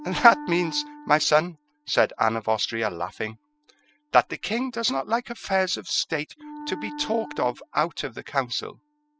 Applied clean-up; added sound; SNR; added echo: classical method spectral subtraction.